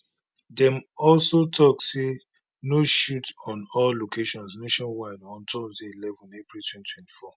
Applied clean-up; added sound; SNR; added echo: none; none; none; none.